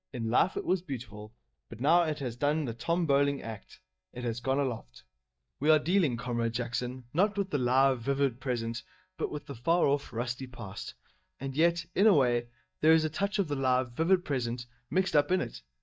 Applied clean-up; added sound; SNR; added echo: neural mask model DeepFilterNet 3.